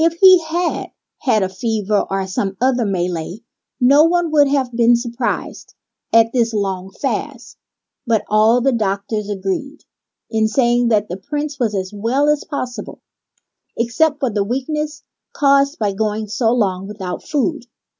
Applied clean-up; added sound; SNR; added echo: none; none; none; none.